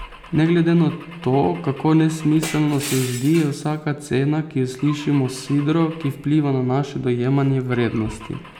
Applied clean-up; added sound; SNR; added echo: none; Glass / Engine / Car; 18 dB; none.